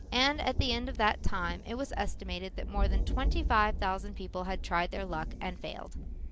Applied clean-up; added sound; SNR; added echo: none; Thunder; 2 dB; none.